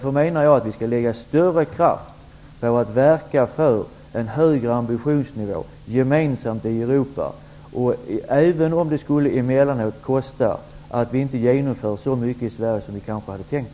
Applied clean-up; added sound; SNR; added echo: none; none; none; none.